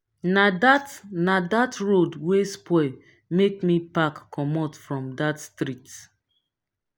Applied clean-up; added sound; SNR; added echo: none; none; none; none.